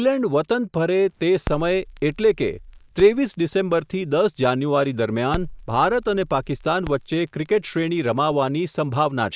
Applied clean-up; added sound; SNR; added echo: none; Crackle; 16 dB; none.